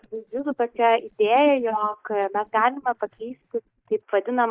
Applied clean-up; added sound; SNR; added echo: neural mask model DeepFilterNet 3.